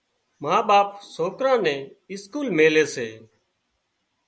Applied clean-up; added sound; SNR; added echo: none; none; none; none.